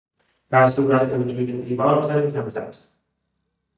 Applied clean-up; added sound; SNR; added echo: neural mask model DeepFilterNet 3.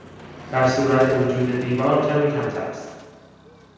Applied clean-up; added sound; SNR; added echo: none; Motor vehicle (road); 17 dB; reverberation time 1.2 s.